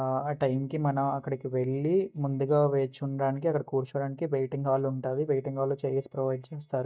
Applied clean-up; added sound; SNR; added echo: neural mask model DeepFilterNet 3.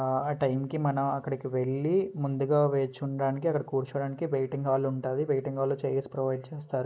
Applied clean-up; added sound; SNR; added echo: neural mask model Resemble Enhance denoiser.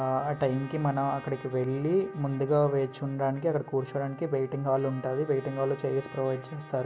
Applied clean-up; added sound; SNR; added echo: none; Trumpet + Trumpet; 19 dB; none.